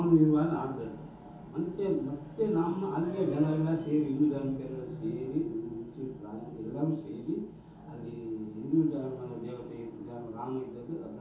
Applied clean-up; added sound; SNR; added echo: none; none; none; reverberation time 0.6 s.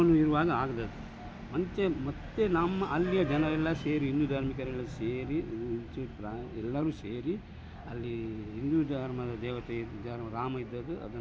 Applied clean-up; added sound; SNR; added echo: none; none; none; none.